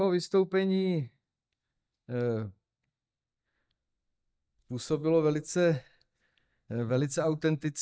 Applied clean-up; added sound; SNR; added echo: neural mask model DeepFilterNet 3.